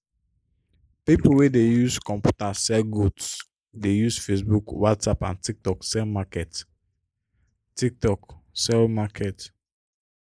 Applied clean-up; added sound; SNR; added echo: neural mask model Resemble Enhance denoiser.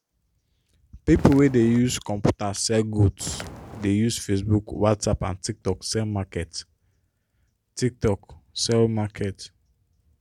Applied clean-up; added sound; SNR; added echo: none; Walk, footsteps; 13 dB; none.